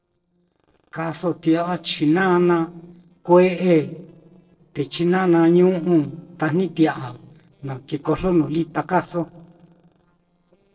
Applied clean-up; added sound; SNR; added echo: neural separator model SepFormer DNS4.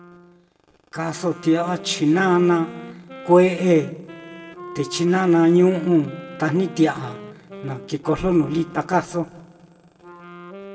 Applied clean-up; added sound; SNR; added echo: none; Wind instrument, woodwind instrument; 18 dB; reverberation time 1.0 s.